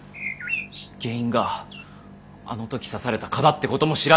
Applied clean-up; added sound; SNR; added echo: none; Bird; 10 dB; none.